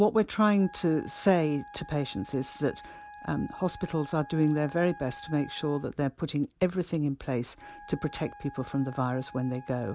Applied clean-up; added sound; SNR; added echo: none; Wind instrument, woodwind instrument; 19 dB; none.